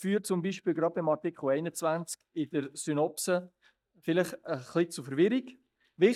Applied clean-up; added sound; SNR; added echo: neural mask model DeepFilterNet 3.